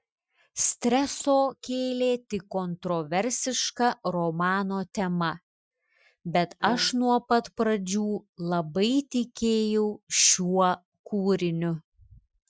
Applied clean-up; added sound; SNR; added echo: classical method Wiener filter.